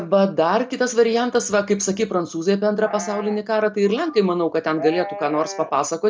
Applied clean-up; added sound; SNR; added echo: none; Livestock, farm animals, working animals; 14 dB; none.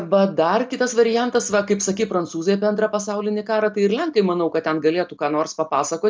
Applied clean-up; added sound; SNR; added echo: none; none; none; none.